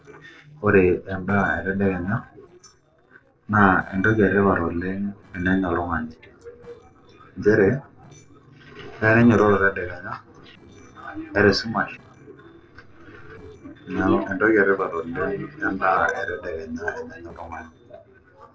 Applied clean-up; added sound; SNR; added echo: neural separator model SepFormer DNS4.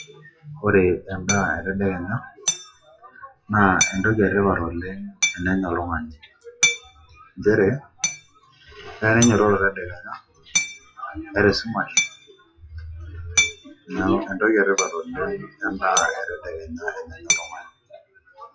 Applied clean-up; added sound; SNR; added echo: classical method WPE with log-MMSE.